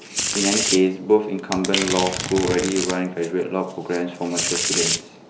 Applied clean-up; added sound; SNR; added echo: none; Domestic sounds, home sounds; 3 dB; none.